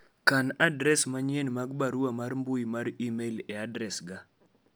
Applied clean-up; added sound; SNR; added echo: none; none; none; none.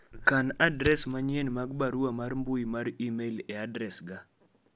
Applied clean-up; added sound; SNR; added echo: none; Fire; 8 dB; none.